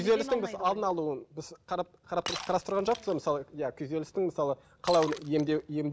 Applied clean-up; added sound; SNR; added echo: none; Shatter; 16 dB; none.